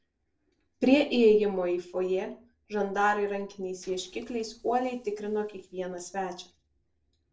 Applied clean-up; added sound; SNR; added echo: neural separator model SepFormer DNS4.